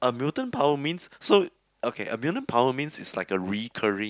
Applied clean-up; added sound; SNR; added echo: none; none; none; none.